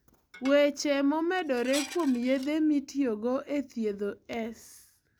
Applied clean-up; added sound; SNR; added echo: none; Dishes, pots, and pans; 16 dB; none.